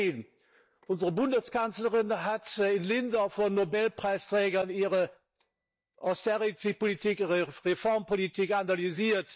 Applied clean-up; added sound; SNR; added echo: neural mask model DeepFilterNet 3.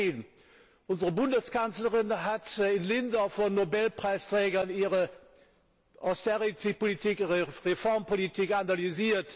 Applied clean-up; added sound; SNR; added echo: none; none; none; none.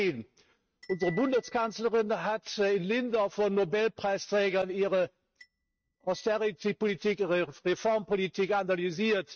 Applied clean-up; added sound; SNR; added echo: neural mask model RNNoise.